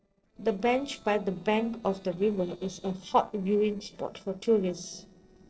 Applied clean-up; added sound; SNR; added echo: neural separator model SepFormer DNS4.